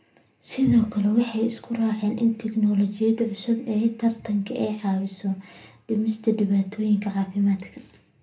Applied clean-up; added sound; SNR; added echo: none; none; none; reverberation time 0.3 s.